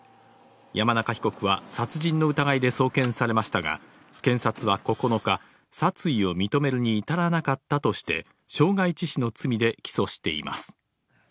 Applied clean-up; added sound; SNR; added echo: none; none; none; none.